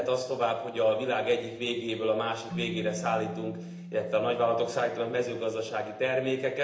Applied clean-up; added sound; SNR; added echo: none; Keyboard (musical); 14 dB; reverberation time 0.8 s.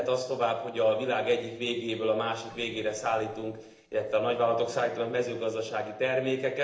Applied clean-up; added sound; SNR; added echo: neural separator model SepFormer DNS4.